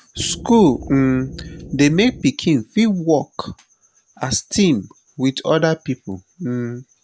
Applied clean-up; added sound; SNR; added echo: none; Wind instrument, woodwind instrument; 15 dB; none.